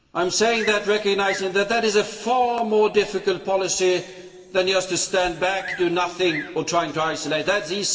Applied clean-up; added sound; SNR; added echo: none; Bird vocalization, bird call, bird song; 18 dB; reverberation time 1.7 s.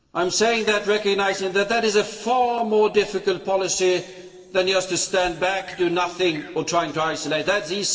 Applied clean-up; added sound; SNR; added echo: neural separator model SepFormer DNS4.